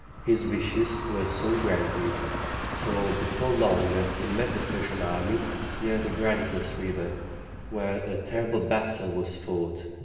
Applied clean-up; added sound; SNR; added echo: none; Train; 6 dB; reverberation time 1.4 s.